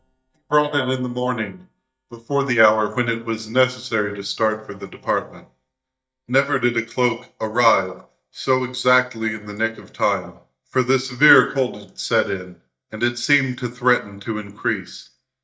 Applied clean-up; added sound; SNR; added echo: neural mask model DeepFilterNet 3.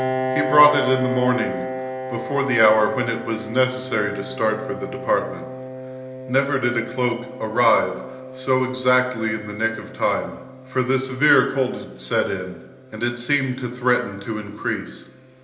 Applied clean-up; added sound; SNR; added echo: none; Piano; 9 dB; reverberation time 1.0 s.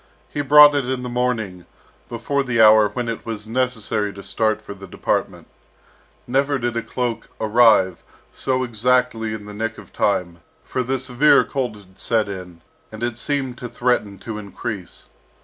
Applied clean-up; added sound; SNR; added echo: none; none; none; none.